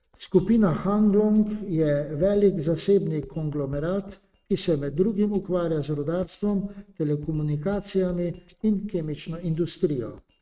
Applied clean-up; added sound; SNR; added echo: neural mask model RNNoise.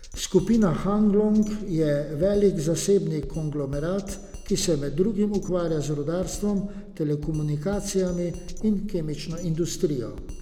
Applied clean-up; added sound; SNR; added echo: none; Drum kit; 12 dB; none.